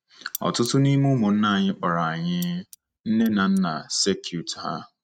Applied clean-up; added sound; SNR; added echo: neural mask model RNNoise.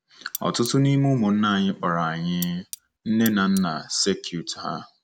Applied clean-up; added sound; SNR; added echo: none; Cutlery, silverware; 16 dB; none.